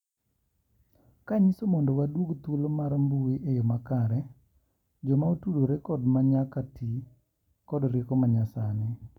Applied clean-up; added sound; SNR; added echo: none; none; none; none.